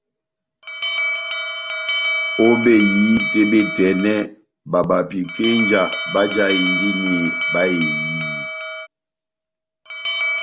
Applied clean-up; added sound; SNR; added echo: none; Alarm; 4 dB; none.